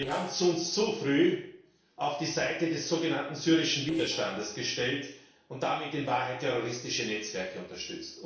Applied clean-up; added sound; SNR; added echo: neural separator model SepFormer DNS4.